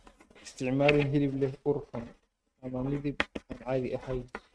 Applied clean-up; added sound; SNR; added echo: neural mask model RNNoise.